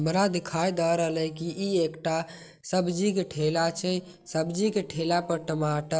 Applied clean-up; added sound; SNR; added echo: neural separator model SepFormer DNS4.